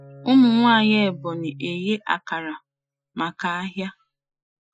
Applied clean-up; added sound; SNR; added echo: classical method Wiener filter.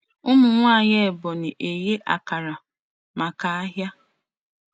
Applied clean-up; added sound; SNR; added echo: none; none; none; none.